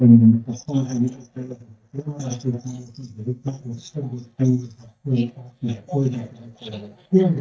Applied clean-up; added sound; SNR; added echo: neural mask model DeepFilterNet 3.